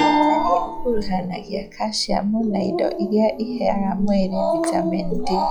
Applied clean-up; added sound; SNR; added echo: classical method log-MMSE.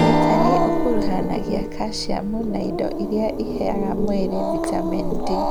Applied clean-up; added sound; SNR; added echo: none; Growling + Strum; -4 dB; none.